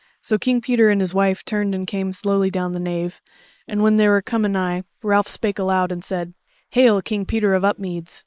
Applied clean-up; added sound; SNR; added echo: neural mask model Resemble Enhance denoiser.